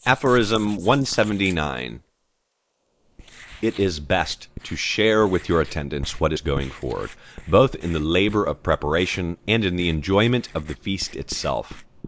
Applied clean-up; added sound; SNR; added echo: neural mask model Resemble Enhance denoiser.